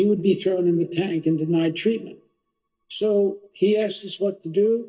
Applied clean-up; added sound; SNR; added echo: neural mask model DeepFilterNet 3.